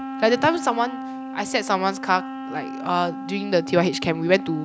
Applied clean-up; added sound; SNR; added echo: none; Wind instrument, woodwind instrument; 9 dB; none.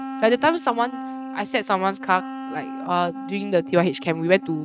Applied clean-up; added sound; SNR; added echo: neural mask model RNNoise.